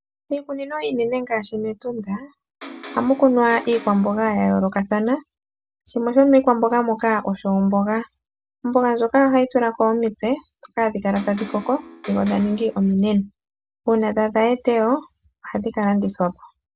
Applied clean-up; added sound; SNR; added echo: none; Electric guitar; 16 dB; none.